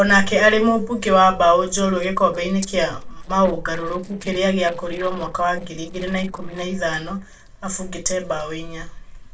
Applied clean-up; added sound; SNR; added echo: neural separator model SepFormer DNS4.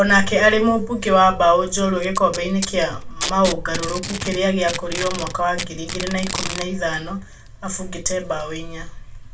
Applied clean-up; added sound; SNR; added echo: none; Packing tape, duct tape; 13 dB; reverberation time 0.2 s.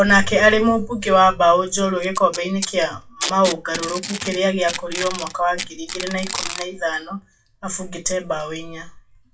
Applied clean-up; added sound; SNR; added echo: classical method WPE with log-MMSE.